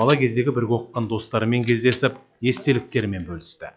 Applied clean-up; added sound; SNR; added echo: classical method log-MMSE.